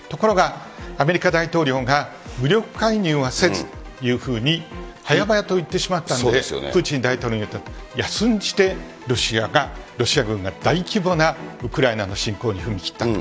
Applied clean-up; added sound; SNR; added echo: none; none; none; none.